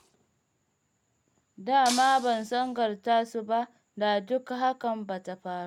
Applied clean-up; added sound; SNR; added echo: none; Shatter; 9 dB; none.